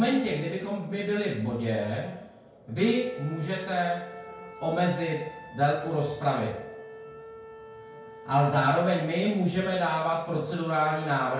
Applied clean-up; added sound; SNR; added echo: none; Wind instrument, woodwind instrument; 18 dB; reverberation time 0.5 s.